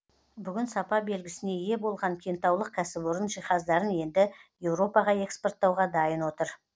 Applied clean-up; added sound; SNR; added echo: none; none; none; none.